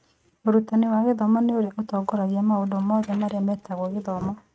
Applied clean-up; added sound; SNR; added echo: neural mask model RNNoise.